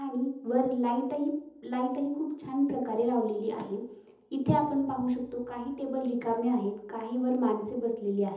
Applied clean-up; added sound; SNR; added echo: none; none; none; reverberation time 0.8 s.